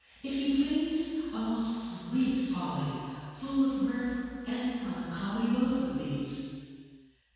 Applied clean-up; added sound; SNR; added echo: none; none; none; reverberation time 2.1 s.